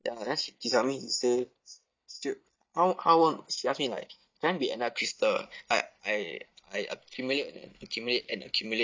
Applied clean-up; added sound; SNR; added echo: neural mask model DeepFilterNet 3.